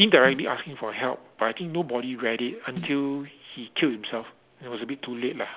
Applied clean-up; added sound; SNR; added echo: none; Snare drum; 15 dB; none.